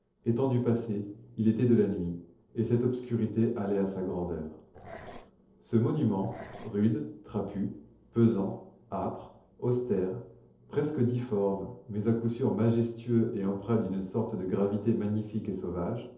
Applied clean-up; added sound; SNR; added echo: neural separator model SepFormer DNS4.